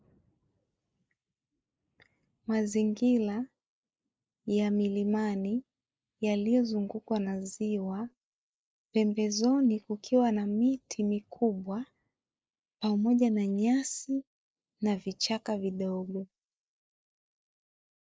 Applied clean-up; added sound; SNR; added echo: neural mask model Resemble Enhance denoiser.